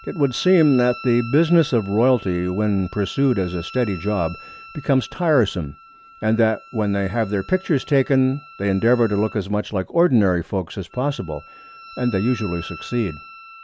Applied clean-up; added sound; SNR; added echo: none; Wind instrument, woodwind instrument; 20 dB; none.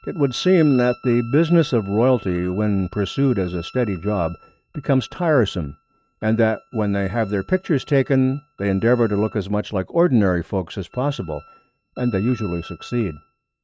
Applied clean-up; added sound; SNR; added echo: neural mask model RNNoise.